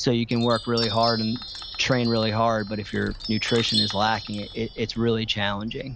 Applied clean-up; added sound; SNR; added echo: none; Chime; 9 dB; none.